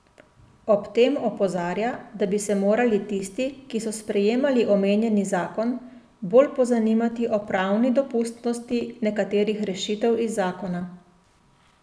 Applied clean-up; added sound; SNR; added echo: none; none; none; none.